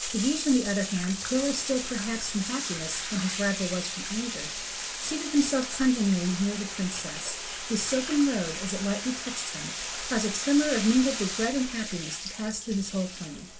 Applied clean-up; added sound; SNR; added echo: none; Bathtub (filling or washing); 7 dB; reverberation time 0.2 s.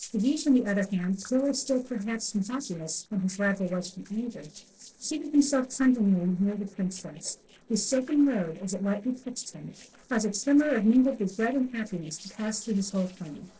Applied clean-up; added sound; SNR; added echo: neural separator model SepFormer DNS4.